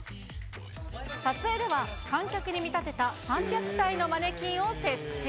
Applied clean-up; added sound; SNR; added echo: none; none; none; none.